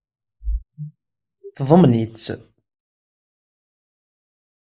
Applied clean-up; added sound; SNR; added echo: neural mask model Resemble Enhance denoiser.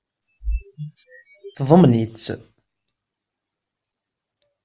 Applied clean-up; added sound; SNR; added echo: none; Bird vocalization, bird call, bird song; 10 dB; none.